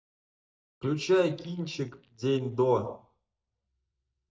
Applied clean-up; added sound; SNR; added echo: neural mask model DeepFilterNet 3.